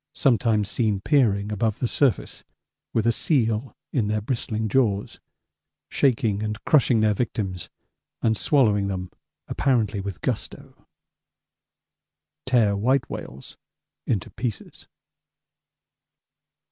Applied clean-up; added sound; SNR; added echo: none; none; none; none.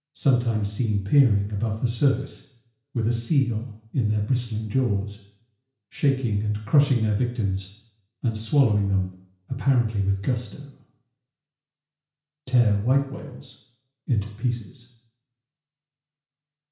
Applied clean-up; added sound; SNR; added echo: none; none; none; reverberation time 0.5 s.